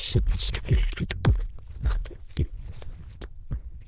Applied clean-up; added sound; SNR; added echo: neural diffusion model UNIVERSE++.